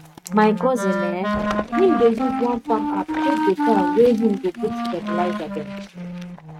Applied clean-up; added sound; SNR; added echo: neural mask model RNNoise.